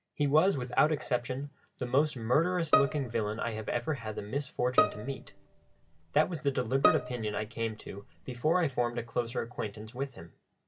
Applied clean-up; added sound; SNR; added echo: none; Bowed string instrument; 3 dB; none.